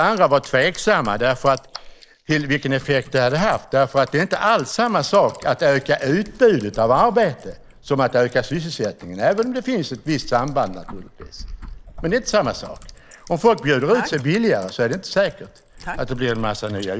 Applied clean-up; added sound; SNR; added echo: neural mask model Resemble Enhance denoiser.